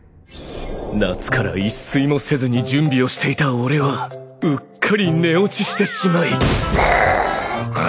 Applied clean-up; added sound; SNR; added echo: none; none; none; none.